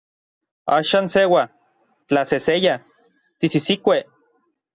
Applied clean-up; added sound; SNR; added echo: none; none; none; none.